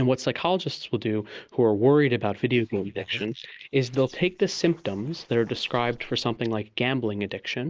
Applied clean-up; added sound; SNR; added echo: neural mask model Resemble Enhance denoiser.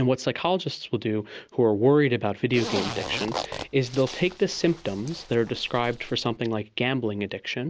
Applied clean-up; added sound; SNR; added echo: none; Zipper (clothing); 11 dB; none.